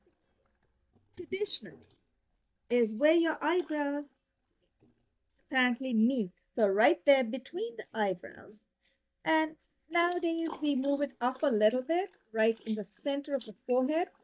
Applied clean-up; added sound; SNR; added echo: neural mask model DeepFilterNet 3.